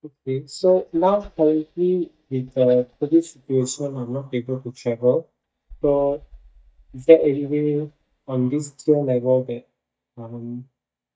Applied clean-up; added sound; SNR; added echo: neural mask model DeepFilterNet 3.